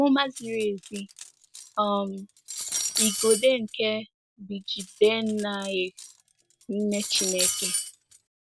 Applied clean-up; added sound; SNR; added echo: none; Cutlery, silverware; 3 dB; none.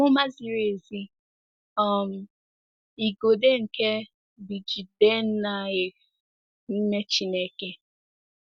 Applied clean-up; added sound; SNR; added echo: none; none; none; none.